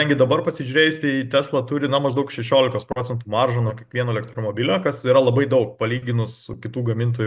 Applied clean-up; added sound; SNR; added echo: none; none; none; none.